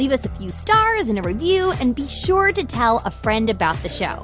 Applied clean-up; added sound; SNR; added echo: none; none; none; none.